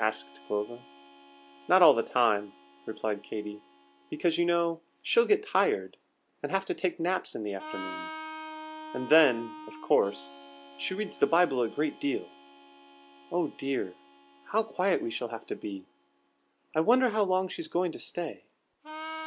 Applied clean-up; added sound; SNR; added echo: none; Harmonica; 17 dB; none.